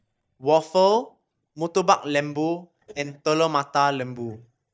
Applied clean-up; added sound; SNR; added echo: neural mask model DeepFilterNet 3.